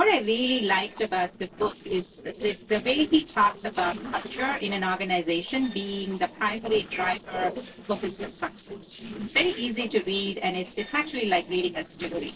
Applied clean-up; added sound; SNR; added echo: neural separator model SepFormer DNS4.